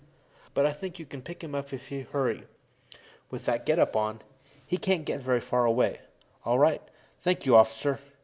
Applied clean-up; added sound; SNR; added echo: none; none; none; none.